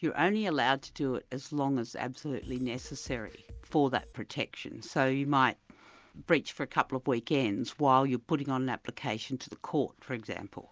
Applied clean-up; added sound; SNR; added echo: none; Drum kit; 18 dB; none.